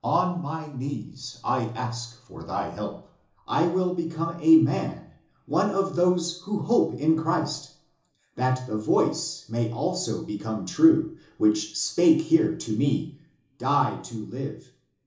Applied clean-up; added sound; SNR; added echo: none; none; none; reverberation time 0.7 s.